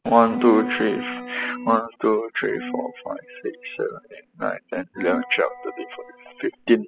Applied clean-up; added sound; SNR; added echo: classical method spectral subtraction.